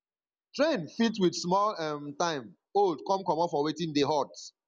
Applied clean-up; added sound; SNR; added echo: none; none; none; none.